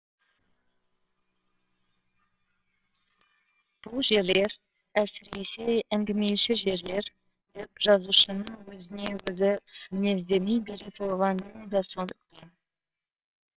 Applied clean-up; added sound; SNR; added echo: neural separator model SepFormer WHAMR!.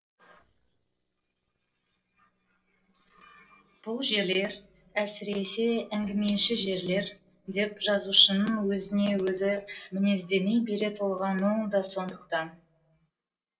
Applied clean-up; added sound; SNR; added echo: neural separator model SepFormer DNS4.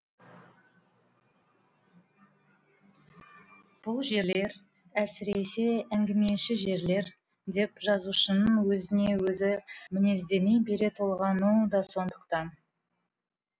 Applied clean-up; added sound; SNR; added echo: none; none; none; none.